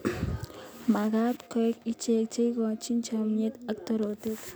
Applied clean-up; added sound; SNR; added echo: none; none; none; none.